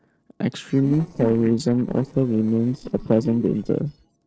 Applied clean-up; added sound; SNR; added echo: neural separator model SepFormer DNS4.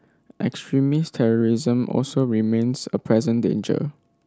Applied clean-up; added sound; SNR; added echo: none; none; none; none.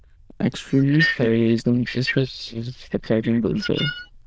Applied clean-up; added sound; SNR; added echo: neural diffusion model UNIVERSE++.